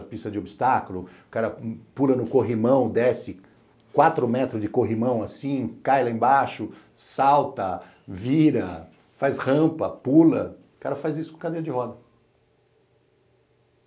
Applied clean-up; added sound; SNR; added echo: none; none; none; none.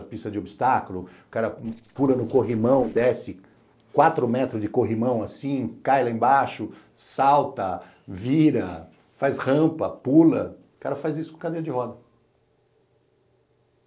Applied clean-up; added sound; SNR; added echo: neural separator model SepFormer DNS4.